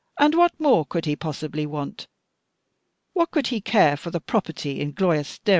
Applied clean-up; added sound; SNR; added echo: none; none; none; none.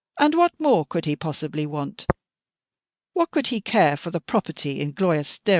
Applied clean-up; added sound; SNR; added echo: neural mask model RNNoise.